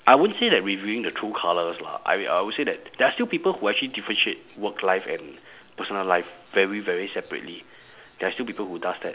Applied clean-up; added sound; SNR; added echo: none; none; none; none.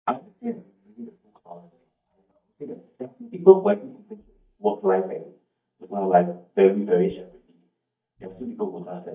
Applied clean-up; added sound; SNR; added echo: neural mask model DeepFilterNet 3.